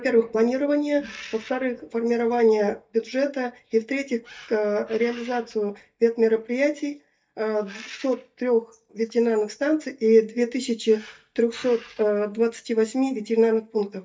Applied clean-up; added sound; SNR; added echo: neural mask model DeepFilterNet 3.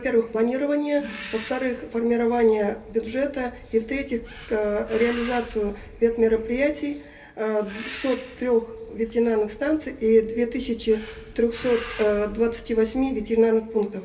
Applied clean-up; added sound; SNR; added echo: none; Bird; 18 dB; reverberation time 0.3 s.